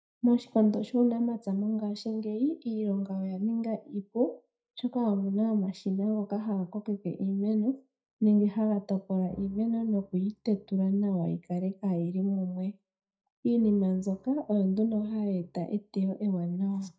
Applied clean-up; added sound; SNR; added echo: neural mask model DeepFilterNet 3.